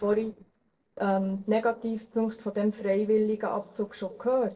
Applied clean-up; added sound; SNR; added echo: neural separator model SepFormer DNS4.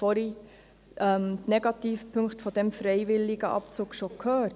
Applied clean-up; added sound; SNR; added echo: none; none; none; none.